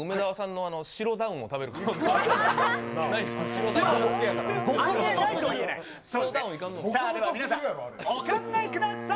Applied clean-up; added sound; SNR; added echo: none; Wind instrument, woodwind instrument; 10 dB; none.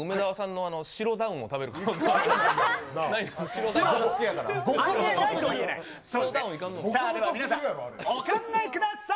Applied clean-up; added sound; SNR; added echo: none; none; none; none.